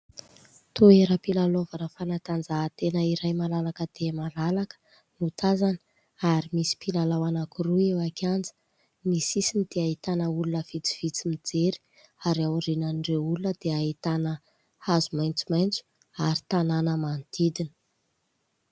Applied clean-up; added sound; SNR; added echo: none; none; none; none.